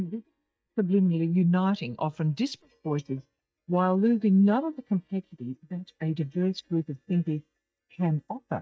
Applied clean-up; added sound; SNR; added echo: neural mask model DeepFilterNet 3.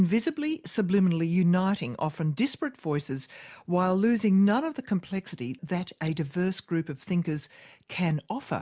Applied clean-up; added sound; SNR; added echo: none; none; none; none.